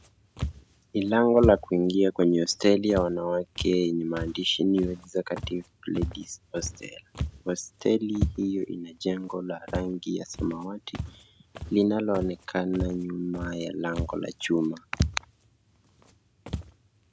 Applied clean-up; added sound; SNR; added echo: none; Walk, footsteps; 9 dB; none.